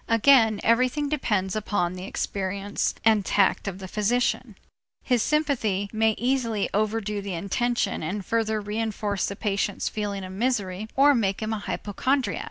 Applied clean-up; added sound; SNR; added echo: none; none; none; none.